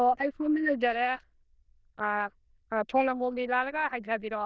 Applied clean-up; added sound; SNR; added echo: neural diffusion model UNIVERSE++.